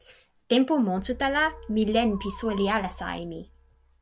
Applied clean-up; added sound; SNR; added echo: none; Keyboard (musical) + Musical instrument; 17 dB; none.